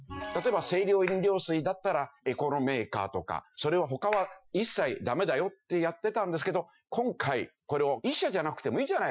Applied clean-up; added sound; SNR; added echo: classical method Wiener filter.